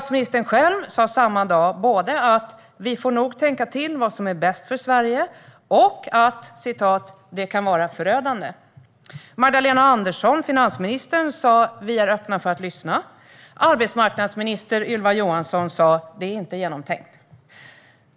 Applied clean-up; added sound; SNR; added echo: none; none; none; none.